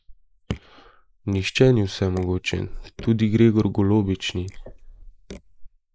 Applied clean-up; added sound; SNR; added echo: neural mask model Resemble Enhance denoiser.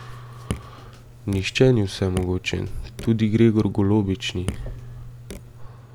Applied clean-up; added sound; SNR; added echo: none; Raindrop / Drip; 14 dB; none.